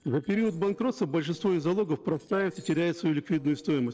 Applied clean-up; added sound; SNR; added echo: neural separator model SepFormer DNS4.